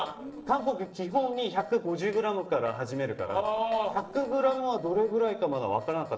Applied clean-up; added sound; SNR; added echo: neural separator model SepFormer DNS4.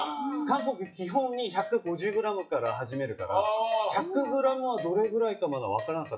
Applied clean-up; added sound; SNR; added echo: classical method WPE with log-MMSE.